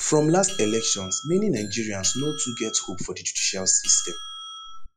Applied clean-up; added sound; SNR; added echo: classical method log-MMSE.